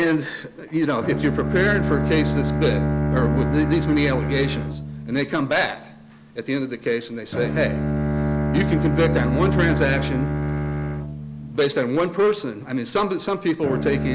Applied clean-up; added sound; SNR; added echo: none; Bowed string instrument; 1 dB; none.